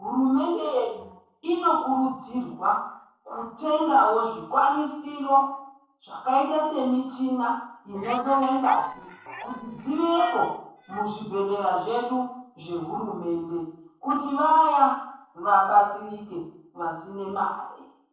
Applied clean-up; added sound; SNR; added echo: neural separator model SepFormer DNS4.